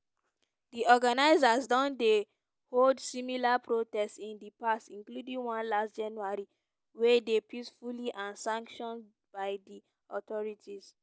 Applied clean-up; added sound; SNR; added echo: none; none; none; none.